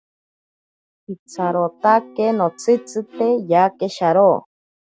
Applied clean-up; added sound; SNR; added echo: none; Bowed string instrument; 18 dB; none.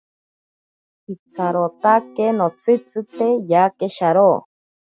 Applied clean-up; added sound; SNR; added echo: neural mask model RNNoise.